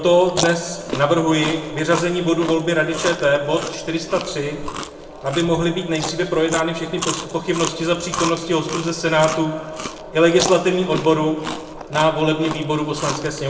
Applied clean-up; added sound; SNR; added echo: none; Chewing, mastication; 11 dB; reverberation time 1.1 s.